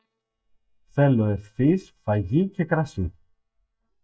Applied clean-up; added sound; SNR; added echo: neural mask model DeepFilterNet 3.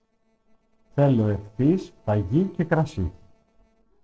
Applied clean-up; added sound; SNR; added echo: neural separator model SepFormer DNS4.